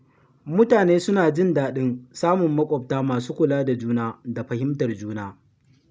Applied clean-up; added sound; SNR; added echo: none; none; none; none.